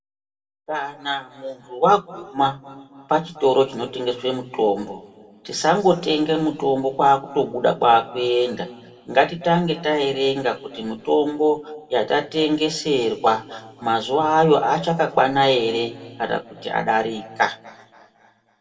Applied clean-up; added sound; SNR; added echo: none; none; none; reverberation time 1.6 s.